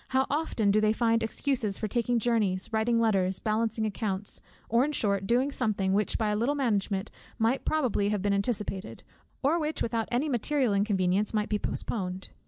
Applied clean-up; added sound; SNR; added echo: none; none; none; none.